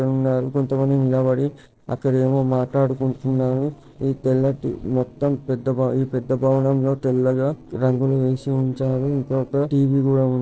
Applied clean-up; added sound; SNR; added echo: neural separator model SepFormer DNS4.